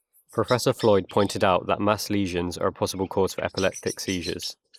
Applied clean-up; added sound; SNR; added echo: neural mask model Resemble Enhance denoiser.